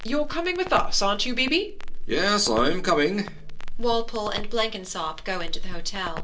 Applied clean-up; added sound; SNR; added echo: none; Crackle; 2 dB; reverberation time 0.2 s.